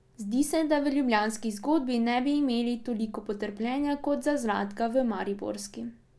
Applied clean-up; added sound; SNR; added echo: none; none; none; none.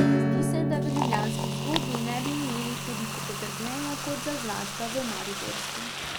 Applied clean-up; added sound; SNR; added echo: none; Liquid + Acoustic guitar / Strum; -5 dB; none.